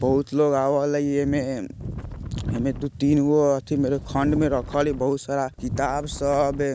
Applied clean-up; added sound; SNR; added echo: none; Wind; 14 dB; none.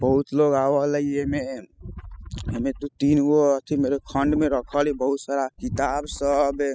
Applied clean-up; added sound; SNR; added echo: classical method spectral subtraction.